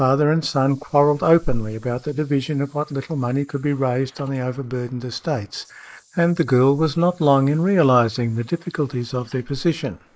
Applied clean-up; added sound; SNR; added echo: neural mask model Resemble Enhance denoiser.